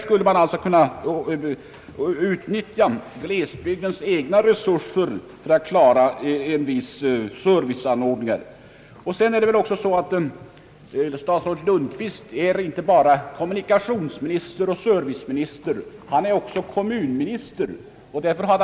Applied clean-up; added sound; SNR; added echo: none; none; none; none.